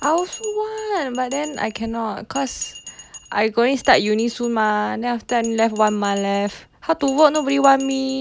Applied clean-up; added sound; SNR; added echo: none; Bell; 18 dB; none.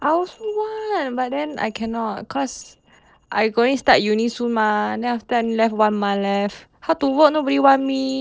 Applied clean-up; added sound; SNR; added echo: neural separator model SepFormer DNS4.